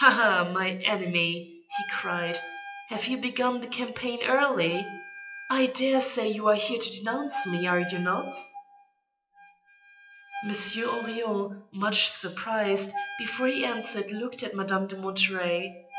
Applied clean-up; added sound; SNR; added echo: classical method WPE with log-MMSE.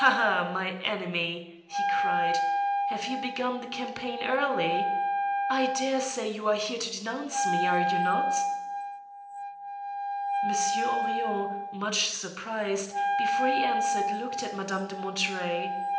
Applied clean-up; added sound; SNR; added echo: none; Wind instrument, woodwind instrument; -1 dB; reverberation time 0.8 s.